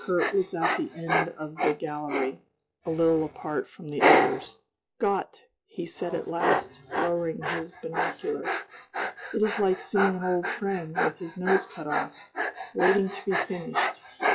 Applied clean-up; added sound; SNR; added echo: classical method log-MMSE.